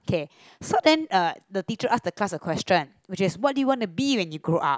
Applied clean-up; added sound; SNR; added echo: none; none; none; none.